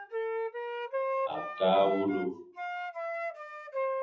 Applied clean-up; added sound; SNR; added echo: classical method WPE with log-MMSE.